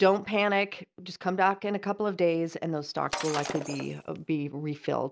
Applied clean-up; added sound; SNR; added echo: none; Shatter; 9 dB; none.